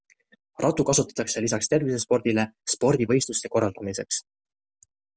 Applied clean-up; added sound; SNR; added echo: none; none; none; none.